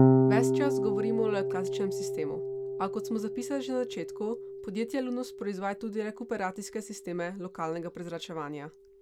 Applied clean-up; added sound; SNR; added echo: none; Electric guitar / Bass guitar; -3 dB; none.